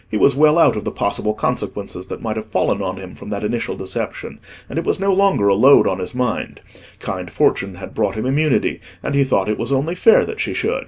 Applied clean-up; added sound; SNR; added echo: none; none; none; none.